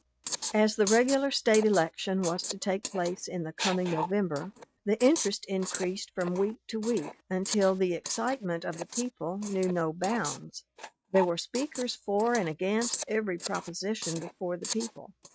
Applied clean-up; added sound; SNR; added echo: neural mask model RNNoise.